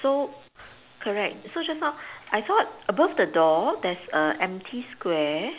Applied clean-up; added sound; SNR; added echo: none; none; none; none.